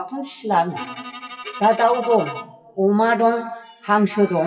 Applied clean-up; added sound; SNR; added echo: classical method WPE with log-MMSE.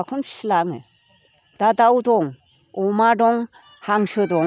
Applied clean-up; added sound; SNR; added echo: none; none; none; none.